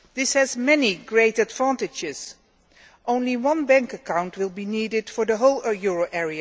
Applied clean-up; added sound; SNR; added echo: none; none; none; none.